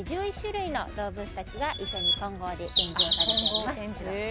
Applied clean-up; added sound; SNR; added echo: none; Bird vocalization, bird call, bird song; -4 dB; none.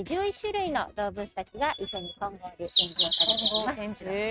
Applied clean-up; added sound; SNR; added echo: neural mask model RNNoise.